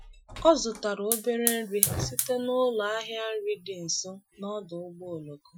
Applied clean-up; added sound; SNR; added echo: classical method Wiener filter.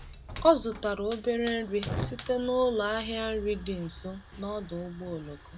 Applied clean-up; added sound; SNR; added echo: none; Hiss / Fire; 5 dB; none.